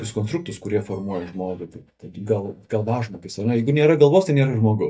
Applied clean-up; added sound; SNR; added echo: neural mask model DeepFilterNet 3.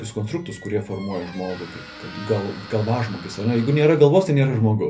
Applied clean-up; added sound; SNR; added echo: none; Squeak; 20 dB; reverberation time 0.3 s.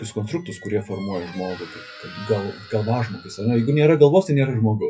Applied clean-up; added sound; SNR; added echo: classical method WPE with log-MMSE.